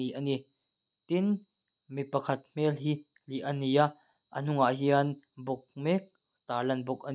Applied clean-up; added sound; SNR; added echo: none; none; none; none.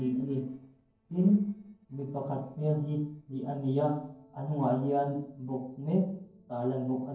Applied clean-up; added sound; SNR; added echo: neural separator model SepFormer DNS4.